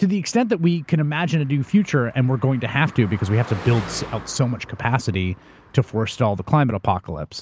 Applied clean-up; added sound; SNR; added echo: none; Car passing by; 20 dB; none.